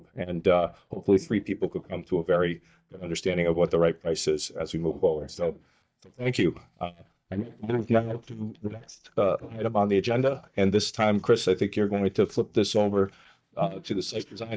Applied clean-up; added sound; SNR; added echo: neural mask model DeepFilterNet 3.